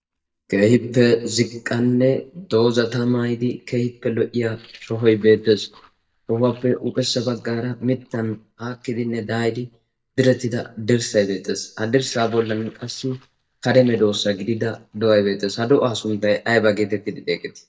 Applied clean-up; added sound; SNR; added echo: neural mask model DeepFilterNet 3.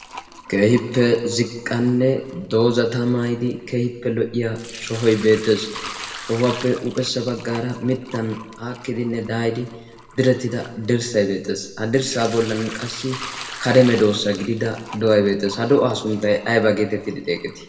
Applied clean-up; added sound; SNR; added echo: none; Sink (filling or washing) / Liquid; 17 dB; reverberation time 1.0 s.